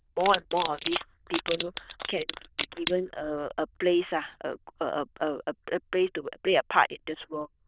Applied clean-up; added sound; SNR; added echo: neural diffusion model UNIVERSE++.